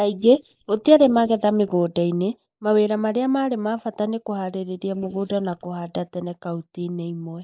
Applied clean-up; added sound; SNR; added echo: neural mask model Resemble Enhance denoiser.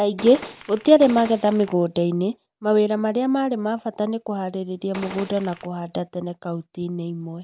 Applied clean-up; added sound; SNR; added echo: none; Gunshot, gunfire; 15 dB; none.